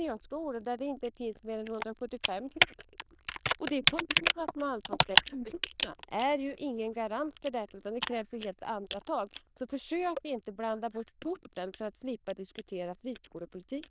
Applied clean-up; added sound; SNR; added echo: neural diffusion model UNIVERSE++.